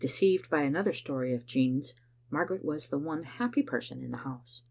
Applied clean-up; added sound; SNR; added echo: none; none; none; none.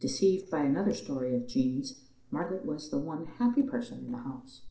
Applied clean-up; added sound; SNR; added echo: neural separator model SepFormer DNS4.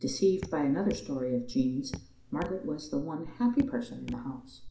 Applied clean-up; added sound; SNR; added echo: none; Raindrop / Drip; 14 dB; reverberation time 0.5 s.